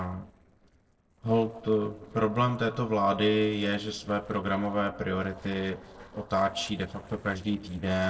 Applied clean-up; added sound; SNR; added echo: neural separator model SepFormer DNS4.